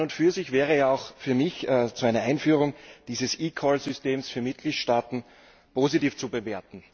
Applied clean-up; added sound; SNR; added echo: none; none; none; none.